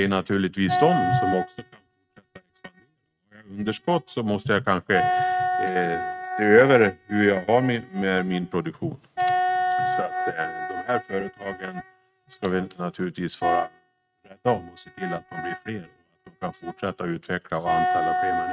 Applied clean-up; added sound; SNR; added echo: neural mask model RNNoise.